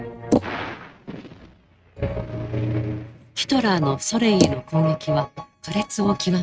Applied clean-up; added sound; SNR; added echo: neural mask model RNNoise.